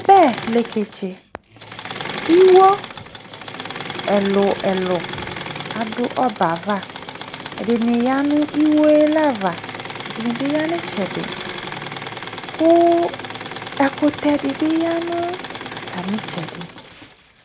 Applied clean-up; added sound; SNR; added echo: none; Engine / Mechanisms; 11 dB; none.